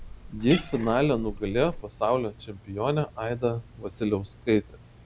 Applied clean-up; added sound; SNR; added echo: none; Cat; 14 dB; none.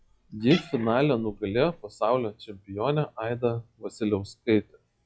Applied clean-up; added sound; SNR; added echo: classical method log-MMSE.